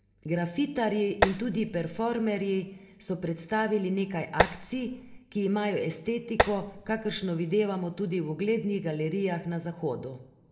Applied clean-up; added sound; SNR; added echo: none; Tap; 0 dB; reverberation time 0.7 s.